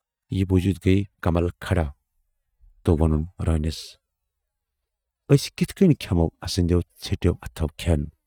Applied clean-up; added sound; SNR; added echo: neural mask model DeepFilterNet 3.